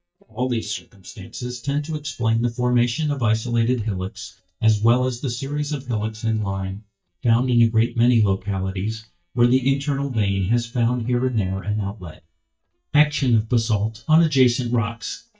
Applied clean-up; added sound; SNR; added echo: neural mask model DeepFilterNet 3.